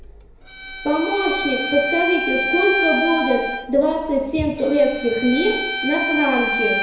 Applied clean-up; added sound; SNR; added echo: none; Bowed string instrument; 3 dB; reverberation time 0.9 s.